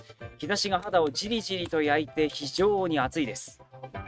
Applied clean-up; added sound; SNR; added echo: neural mask model RNNoise.